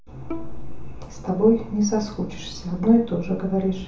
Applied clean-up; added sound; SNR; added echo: none; Bowed string instrument; 18 dB; reverberation time 0.7 s.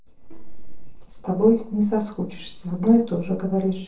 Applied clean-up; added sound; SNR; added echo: neural separator model SepFormer DNS4.